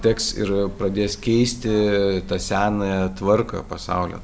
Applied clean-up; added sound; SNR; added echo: none; none; none; none.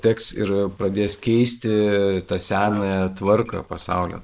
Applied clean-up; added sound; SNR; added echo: neural mask model Resemble Enhance denoiser.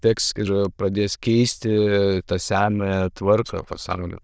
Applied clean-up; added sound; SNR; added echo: neural diffusion model UNIVERSE++.